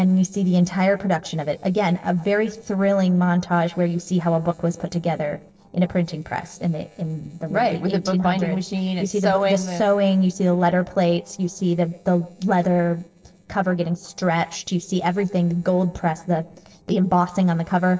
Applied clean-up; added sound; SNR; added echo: neural separator model SepFormer DNS4.